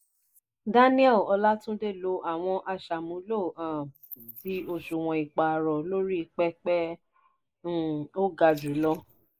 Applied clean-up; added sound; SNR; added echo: neural mask model Resemble Enhance denoiser.